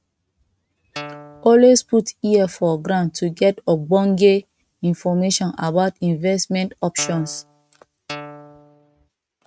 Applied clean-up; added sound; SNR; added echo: neural mask model RNNoise.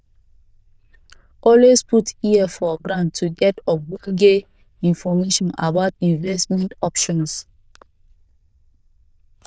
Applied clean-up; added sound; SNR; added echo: neural diffusion model UNIVERSE++.